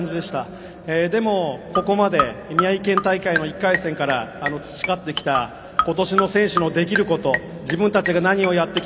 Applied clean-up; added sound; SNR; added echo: none; Marimba, xylophone; 6 dB; none.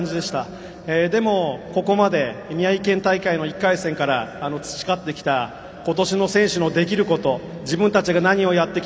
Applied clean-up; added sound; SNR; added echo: none; none; none; none.